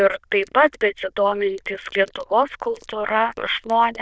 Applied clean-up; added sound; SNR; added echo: neural diffusion model UNIVERSE++.